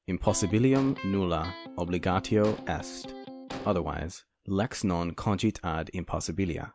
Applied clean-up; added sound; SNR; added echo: none; Electric guitar + Explosion; 14 dB; none.